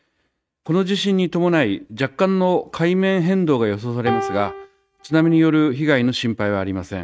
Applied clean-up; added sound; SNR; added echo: neural mask model RNNoise.